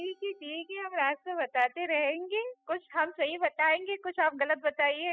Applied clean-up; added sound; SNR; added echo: classical method spectral subtraction.